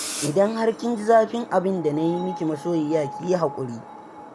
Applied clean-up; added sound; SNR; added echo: none; Screech; 11 dB; none.